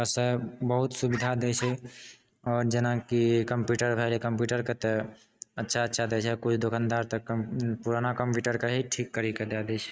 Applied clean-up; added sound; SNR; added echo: neural mask model RNNoise.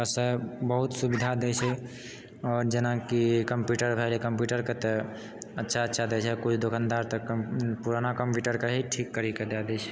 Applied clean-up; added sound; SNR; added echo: none; Bark; 13 dB; none.